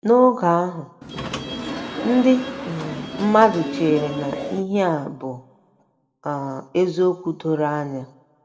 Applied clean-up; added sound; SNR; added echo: none; Subway, metro, underground / Sliding door; 8 dB; reverberation time 0.6 s.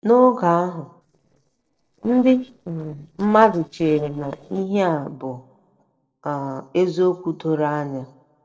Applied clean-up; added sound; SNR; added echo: neural separator model SepFormer DNS4.